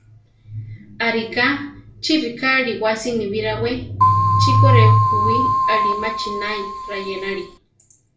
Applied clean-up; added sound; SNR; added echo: none; Keyboard (musical); -1 dB; reverberation time 0.3 s.